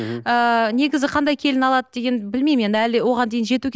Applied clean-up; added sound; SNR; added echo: none; none; none; none.